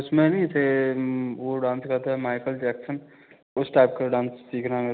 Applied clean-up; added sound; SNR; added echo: none; none; none; none.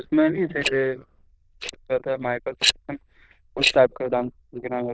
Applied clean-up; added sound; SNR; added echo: neural diffusion model UNIVERSE++.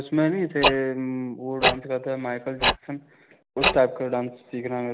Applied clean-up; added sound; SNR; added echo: neural mask model Resemble Enhance denoiser.